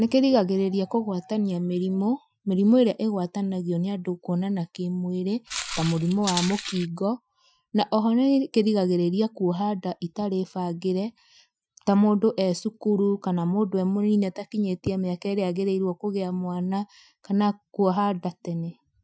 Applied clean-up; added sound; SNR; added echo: classical method Wiener filter.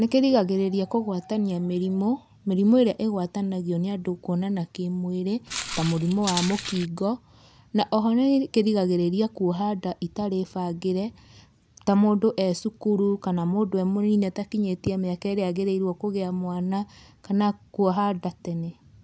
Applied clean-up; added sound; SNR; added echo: none; Walk, footsteps; 8 dB; none.